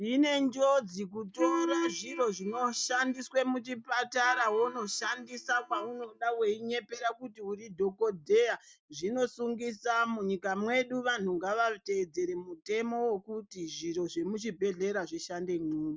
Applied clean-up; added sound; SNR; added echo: neural mask model DeepFilterNet 3.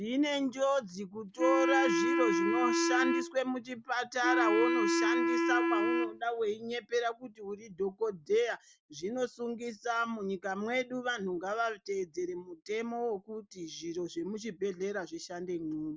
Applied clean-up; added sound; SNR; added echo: none; Wind instrument, woodwind instrument; -4 dB; none.